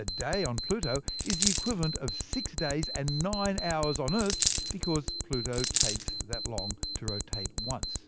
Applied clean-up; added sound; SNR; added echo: none; Coin (dropping) + Alarm; 0 dB; none.